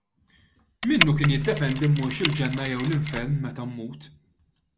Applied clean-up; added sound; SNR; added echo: none; Mechanisms; 4 dB; none.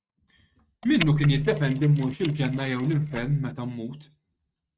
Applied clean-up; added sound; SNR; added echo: neural mask model RNNoise.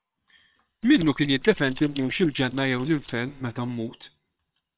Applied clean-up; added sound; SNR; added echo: neural separator model SepFormer WHAM!.